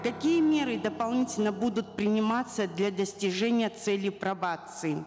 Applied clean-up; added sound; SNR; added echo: none; Piano; 19 dB; none.